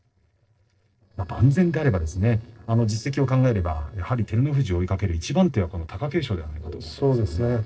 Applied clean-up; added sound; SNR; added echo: neural separator model SepFormer DNS4.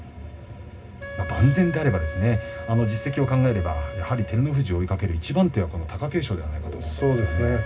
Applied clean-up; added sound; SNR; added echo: none; Wind instrument, woodwind instrument; 15 dB; reverberation time 0.4 s.